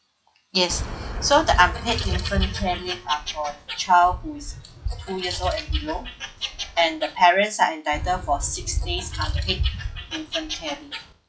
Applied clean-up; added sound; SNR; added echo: classical method log-MMSE.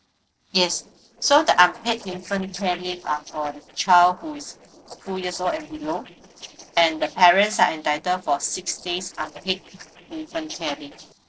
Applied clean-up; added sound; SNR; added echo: neural separator model SepFormer DNS4.